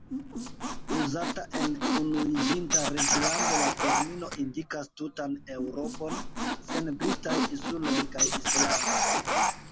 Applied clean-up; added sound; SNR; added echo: none; Squeak; -4 dB; none.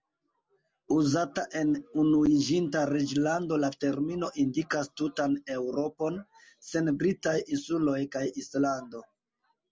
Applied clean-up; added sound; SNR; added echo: none; none; none; none.